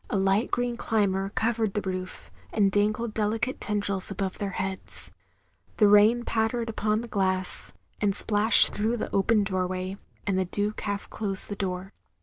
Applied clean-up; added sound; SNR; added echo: none; Drum; 18 dB; none.